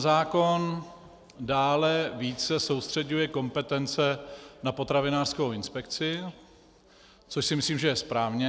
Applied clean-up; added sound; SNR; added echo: none; none; none; none.